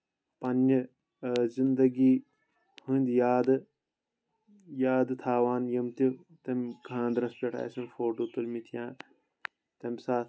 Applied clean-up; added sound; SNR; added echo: none; none; none; none.